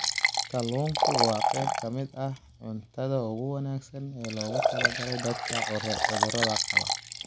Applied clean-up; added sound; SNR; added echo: none; Liquid; -3 dB; none.